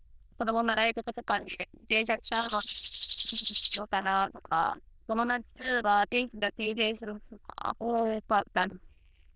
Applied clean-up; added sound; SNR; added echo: neural diffusion model UNIVERSE++.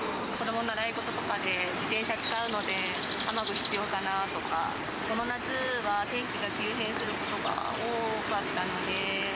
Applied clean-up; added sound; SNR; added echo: none; Crow; 12 dB; none.